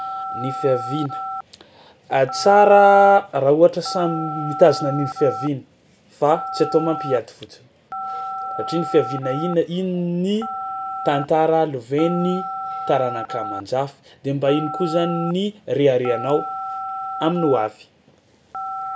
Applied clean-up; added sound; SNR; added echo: none; Telephone; 10 dB; none.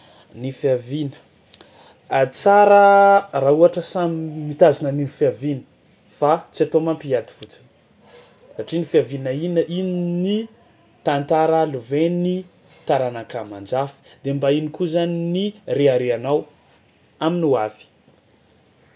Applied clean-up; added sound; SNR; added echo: none; none; none; none.